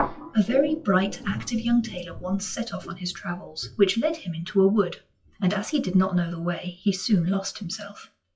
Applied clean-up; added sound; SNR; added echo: classical method WPE with log-MMSE.